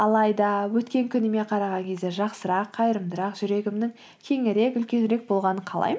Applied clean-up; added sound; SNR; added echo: none; none; none; none.